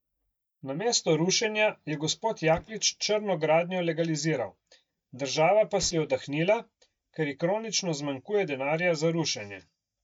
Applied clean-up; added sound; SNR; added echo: neural mask model DeepFilterNet 3.